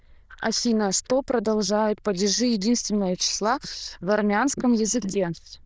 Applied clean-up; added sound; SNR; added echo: neural diffusion model UNIVERSE++.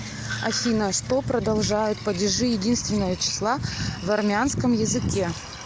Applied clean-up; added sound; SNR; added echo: none; Sink (filling or washing); 17 dB; none.